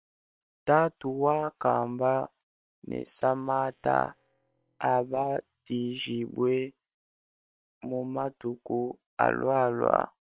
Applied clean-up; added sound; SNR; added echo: neural separator model SepFormer WHAM!.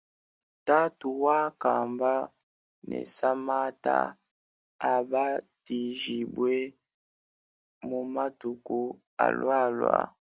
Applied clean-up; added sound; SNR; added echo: none; none; none; none.